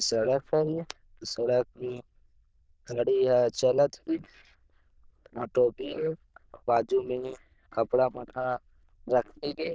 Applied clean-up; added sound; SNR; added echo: neural diffusion model UNIVERSE++.